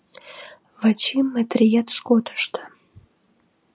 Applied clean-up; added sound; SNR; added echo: none; none; none; none.